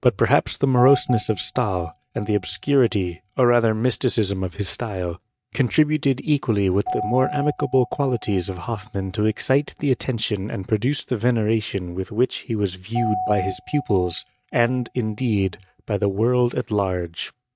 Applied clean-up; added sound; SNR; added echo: neural mask model RNNoise.